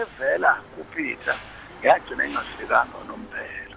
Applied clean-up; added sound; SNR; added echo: none; Mechanisms + Engine / Car; 17 dB; none.